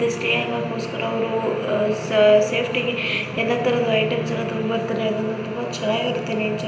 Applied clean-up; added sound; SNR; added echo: none; Bowed string instrument; 17 dB; reverberation time 0.8 s.